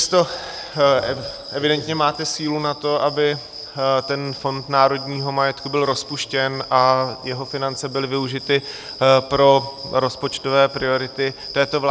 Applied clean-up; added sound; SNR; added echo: none; Cricket; 15 dB; none.